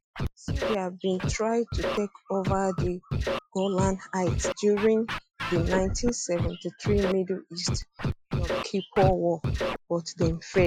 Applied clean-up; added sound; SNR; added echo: classical method Wiener filter.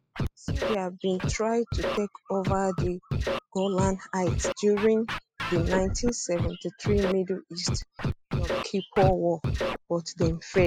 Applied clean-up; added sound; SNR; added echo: classical method spectral subtraction.